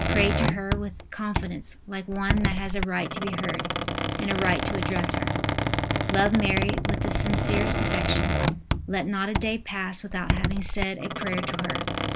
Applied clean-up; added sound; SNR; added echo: none; Squeak; -2 dB; none.